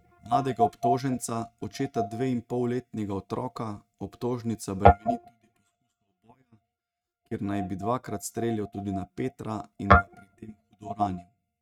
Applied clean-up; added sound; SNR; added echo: neural mask model RNNoise.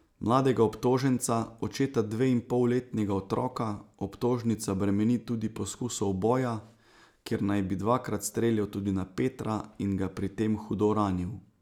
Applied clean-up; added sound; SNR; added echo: none; none; none; none.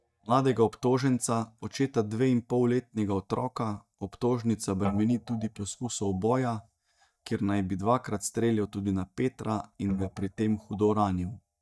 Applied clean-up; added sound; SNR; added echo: neural mask model DeepFilterNet 3.